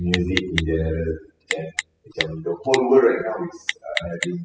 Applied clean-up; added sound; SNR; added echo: classical method spectral subtraction.